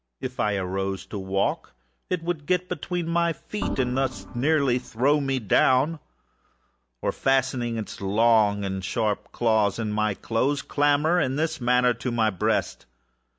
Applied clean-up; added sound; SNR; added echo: none; Organ; 8 dB; none.